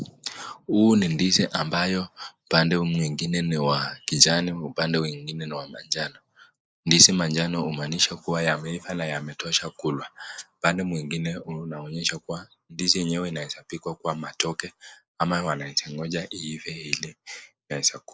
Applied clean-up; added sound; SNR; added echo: neural mask model Resemble Enhance denoiser.